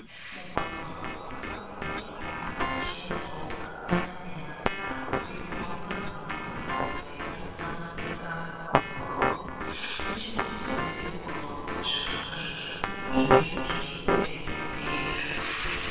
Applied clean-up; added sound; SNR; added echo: neural separator model SepFormer WHAMR!.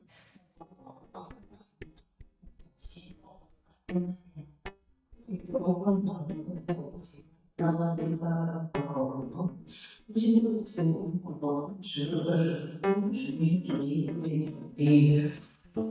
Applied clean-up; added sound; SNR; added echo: neural mask model DeepFilterNet 3.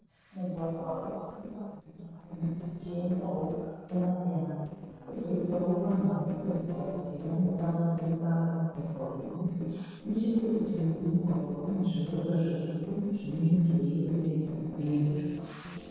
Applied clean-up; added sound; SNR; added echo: neural separator model SepFormer DNS4.